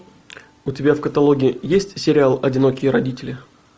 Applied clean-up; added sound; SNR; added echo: none; none; none; none.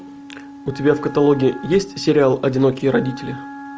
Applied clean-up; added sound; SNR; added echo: none; Wind instrument, woodwind instrument; 16 dB; none.